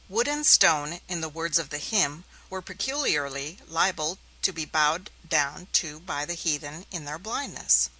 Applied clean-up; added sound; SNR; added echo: none; none; none; none.